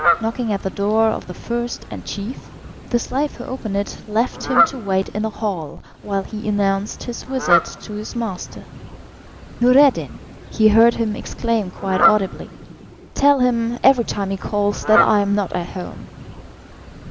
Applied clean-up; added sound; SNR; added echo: none; Fowl; 6 dB; none.